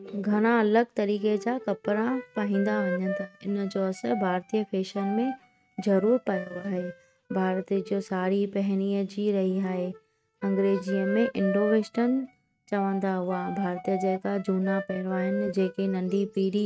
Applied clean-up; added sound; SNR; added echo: neural mask model RNNoise.